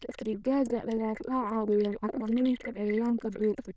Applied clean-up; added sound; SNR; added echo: neural diffusion model UNIVERSE++.